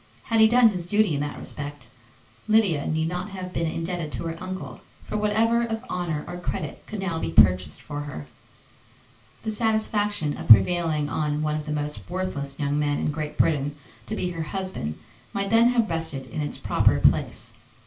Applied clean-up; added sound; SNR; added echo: none; none; none; reverberation time 0.3 s.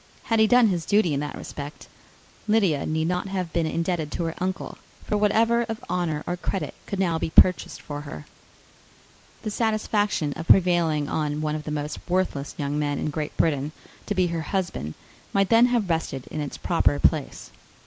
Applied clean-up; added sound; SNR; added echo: none; none; none; none.